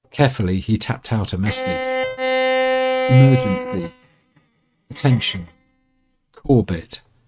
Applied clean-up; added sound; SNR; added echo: neural mask model RNNoise.